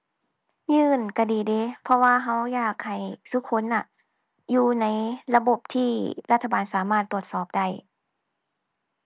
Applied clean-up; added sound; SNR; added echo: none; none; none; none.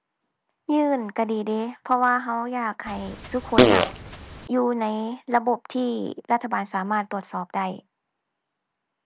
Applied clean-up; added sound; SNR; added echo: none; Fart; -4 dB; none.